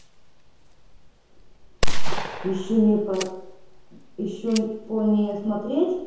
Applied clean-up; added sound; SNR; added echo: none; Gunshot, gunfire; -2 dB; reverberation time 1.0 s.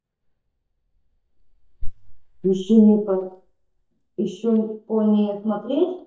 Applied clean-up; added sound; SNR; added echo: neural mask model DeepFilterNet 3.